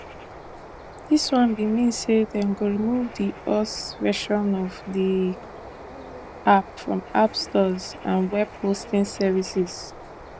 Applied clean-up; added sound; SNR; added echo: none; Bird; 16 dB; none.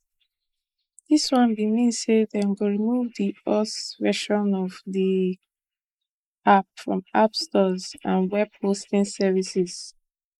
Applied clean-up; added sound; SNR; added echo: neural mask model Resemble Enhance denoiser.